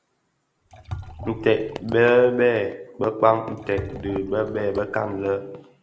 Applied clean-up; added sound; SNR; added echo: none; Liquid; 17 dB; none.